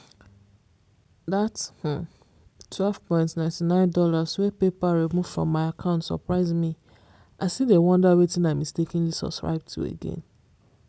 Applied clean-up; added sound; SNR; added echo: none; none; none; none.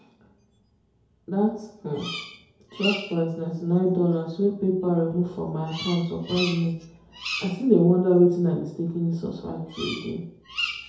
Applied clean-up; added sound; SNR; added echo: none; Bird vocalization, bird call, bird song; 13 dB; reverberation time 2.0 s.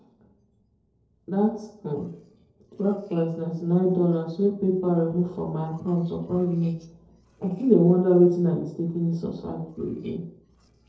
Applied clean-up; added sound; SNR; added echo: neural separator model SepFormer DNS4.